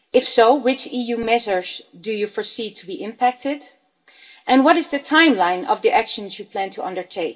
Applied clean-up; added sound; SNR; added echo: none; none; none; reverberation time 0.2 s.